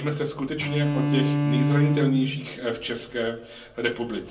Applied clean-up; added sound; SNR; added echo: none; Bowed string instrument; -1 dB; reverberation time 0.2 s.